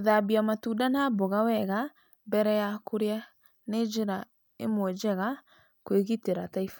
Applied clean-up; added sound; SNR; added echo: none; none; none; none.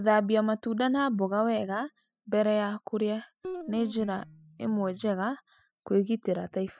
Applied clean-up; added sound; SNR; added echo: classical method spectral subtraction.